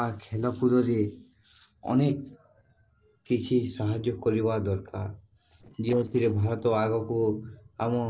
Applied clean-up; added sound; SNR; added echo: neural separator model SepFormer DNS4.